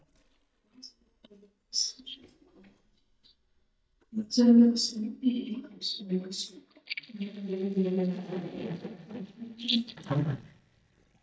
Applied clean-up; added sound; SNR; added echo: neural mask model DeepFilterNet 3.